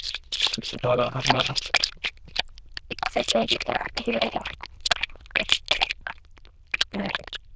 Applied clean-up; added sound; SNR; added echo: neural diffusion model UNIVERSE++.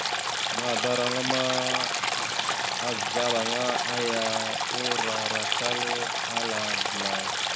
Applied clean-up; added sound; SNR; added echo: none; Stream; -4 dB; none.